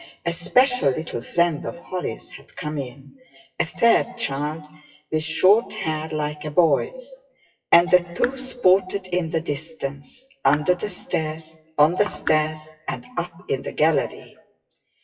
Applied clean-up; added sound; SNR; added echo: classical method WPE with log-MMSE.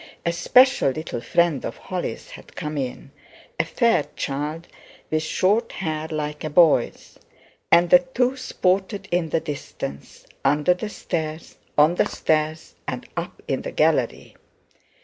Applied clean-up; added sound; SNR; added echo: none; none; none; none.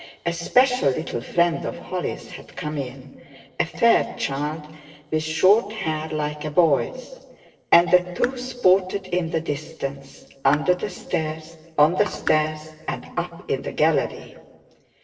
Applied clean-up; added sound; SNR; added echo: neural separator model SepFormer DNS4.